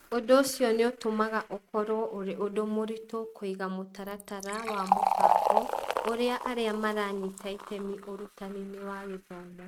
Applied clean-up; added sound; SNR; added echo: neural mask model RNNoise.